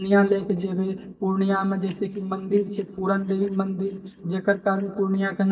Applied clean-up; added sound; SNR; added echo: neural mask model DeepFilterNet 3.